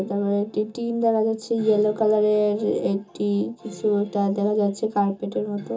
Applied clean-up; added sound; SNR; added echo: none; none; none; reverberation time 0.2 s.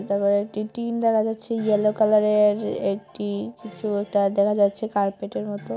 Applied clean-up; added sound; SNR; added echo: none; none; none; none.